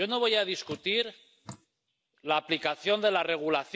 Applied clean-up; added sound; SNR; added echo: none; Drip; 19 dB; none.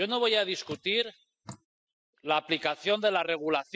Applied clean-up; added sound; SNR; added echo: classical method spectral subtraction.